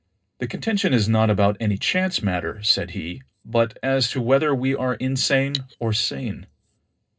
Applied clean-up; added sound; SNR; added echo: neural separator model SepFormer DNS4.